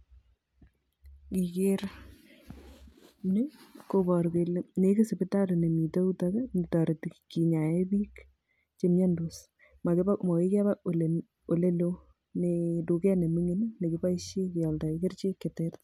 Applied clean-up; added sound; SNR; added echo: none; none; none; none.